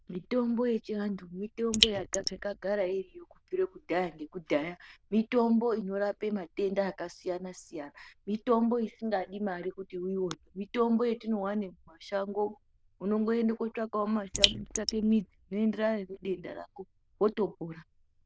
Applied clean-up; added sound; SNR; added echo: neural diffusion model UNIVERSE++.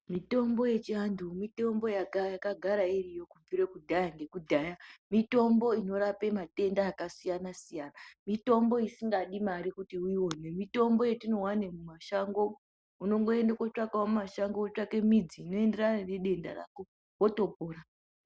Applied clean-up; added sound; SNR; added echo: none; none; none; none.